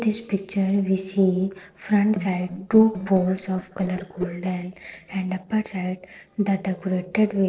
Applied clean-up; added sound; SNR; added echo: neural separator model SepFormer DNS4.